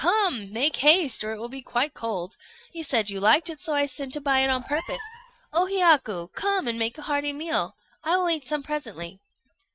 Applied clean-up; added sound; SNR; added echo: neural mask model RNNoise.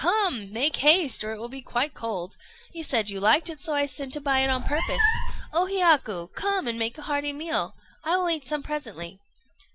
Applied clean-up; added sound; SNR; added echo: none; Meow; -1 dB; none.